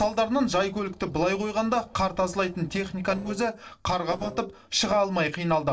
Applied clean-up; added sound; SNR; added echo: neural separator model SepFormer DNS4.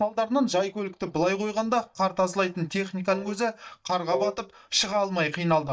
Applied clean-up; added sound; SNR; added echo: neural mask model DeepFilterNet 3.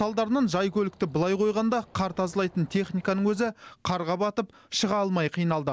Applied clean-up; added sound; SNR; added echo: none; none; none; none.